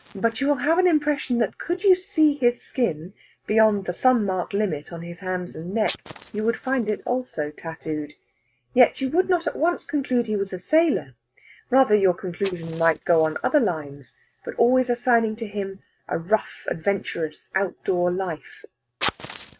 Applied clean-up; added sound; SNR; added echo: neural mask model RNNoise.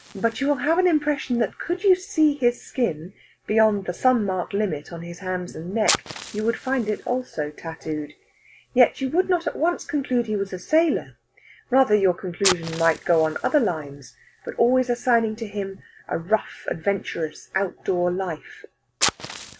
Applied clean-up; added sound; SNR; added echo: none; Fire; 13 dB; none.